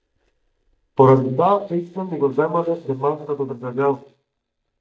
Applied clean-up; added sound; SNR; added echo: neural mask model DeepFilterNet 3.